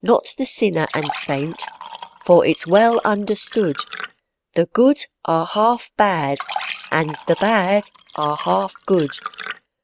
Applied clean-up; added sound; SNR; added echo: neural mask model RNNoise.